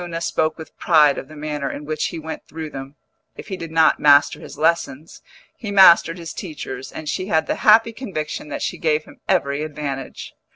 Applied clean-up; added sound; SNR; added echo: none; none; none; none.